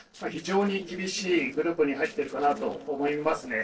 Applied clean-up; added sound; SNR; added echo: neural separator model SepFormer DNS4.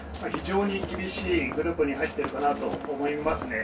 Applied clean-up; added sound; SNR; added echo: none; Walk, footsteps / Run; 12 dB; reverberation time 0.2 s.